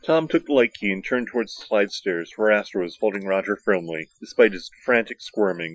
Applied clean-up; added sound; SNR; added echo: classical method Wiener filter.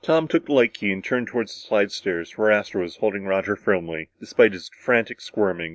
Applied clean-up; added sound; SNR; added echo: none; none; none; none.